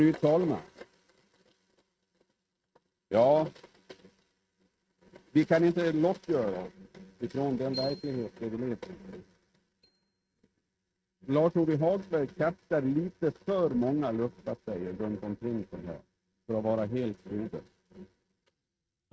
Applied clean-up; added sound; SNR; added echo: neural mask model RNNoise.